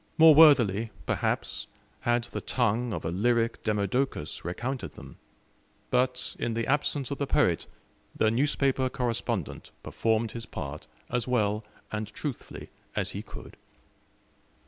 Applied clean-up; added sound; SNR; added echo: none; none; none; none.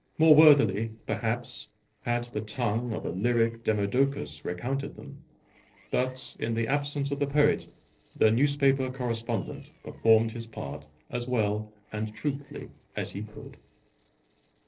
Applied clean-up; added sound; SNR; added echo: neural separator model SepFormer DNS4.